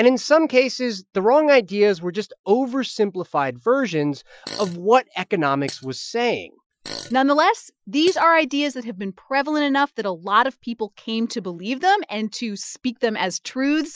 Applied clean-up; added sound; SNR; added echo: classical method Wiener filter.